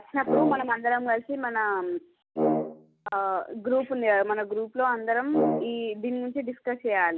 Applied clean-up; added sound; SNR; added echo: none; Brass instrument; 2 dB; none.